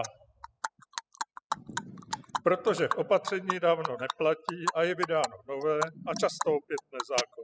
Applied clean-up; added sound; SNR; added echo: classical method spectral subtraction.